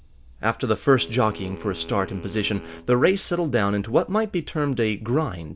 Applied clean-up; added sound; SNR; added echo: none; Wind instrument, woodwind instrument; 19 dB; none.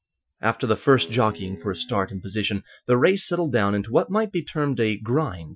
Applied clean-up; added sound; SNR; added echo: classical method Wiener filter.